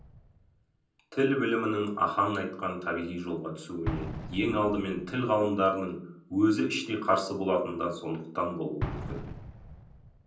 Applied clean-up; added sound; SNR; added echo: none; Explosion; 13 dB; reverberation time 0.6 s.